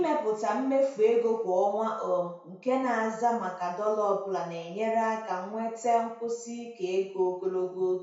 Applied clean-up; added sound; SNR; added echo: none; none; none; reverberation time 0.5 s.